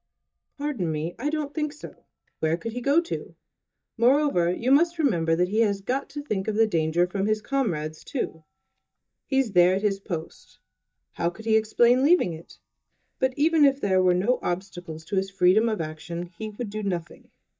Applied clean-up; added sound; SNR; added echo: neural mask model DeepFilterNet 3.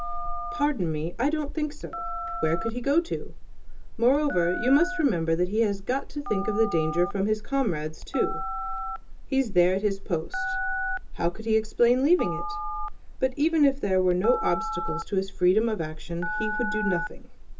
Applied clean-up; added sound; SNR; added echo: none; Telephone; 5 dB; reverberation time 0.2 s.